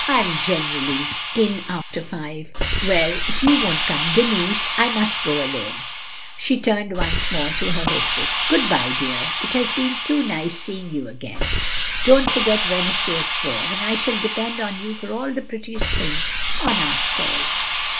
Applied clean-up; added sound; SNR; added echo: none; Hiss; -2 dB; none.